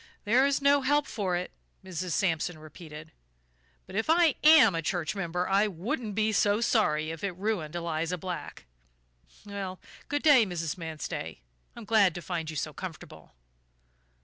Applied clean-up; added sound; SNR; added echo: none; none; none; none.